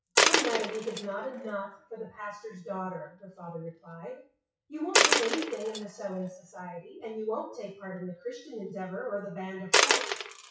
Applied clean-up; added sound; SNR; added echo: classical method WPE with log-MMSE.